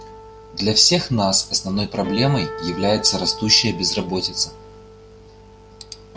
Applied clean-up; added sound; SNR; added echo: none; Acoustic guitar; 14 dB; none.